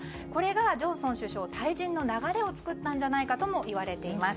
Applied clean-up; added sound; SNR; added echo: none; none; none; none.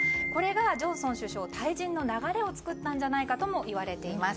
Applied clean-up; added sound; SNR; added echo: none; Wind chime; 8 dB; none.